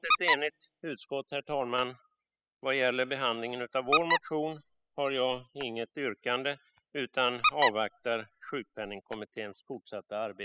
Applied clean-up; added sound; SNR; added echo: classical method spectral subtraction.